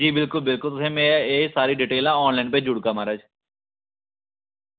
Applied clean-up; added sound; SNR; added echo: none; none; none; none.